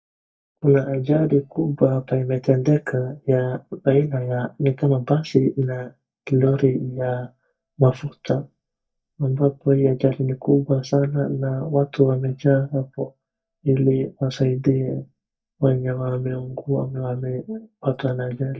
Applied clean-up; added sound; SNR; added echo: neural mask model DeepFilterNet 3.